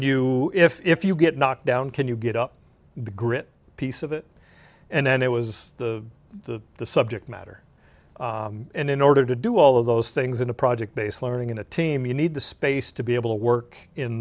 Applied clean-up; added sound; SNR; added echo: none; none; none; none.